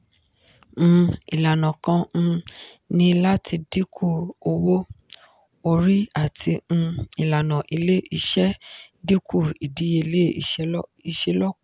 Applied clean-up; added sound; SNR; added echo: none; none; none; none.